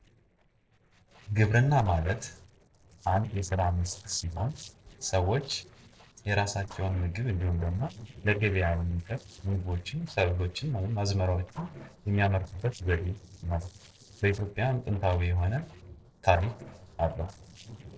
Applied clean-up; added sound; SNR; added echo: neural separator model SepFormer DNS4.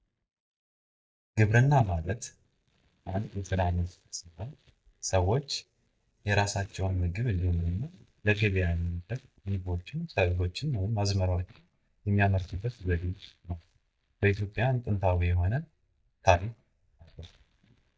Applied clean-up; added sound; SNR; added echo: neural mask model DeepFilterNet 3.